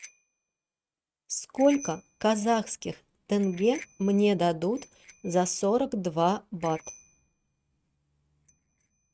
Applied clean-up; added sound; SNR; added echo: neural mask model RNNoise.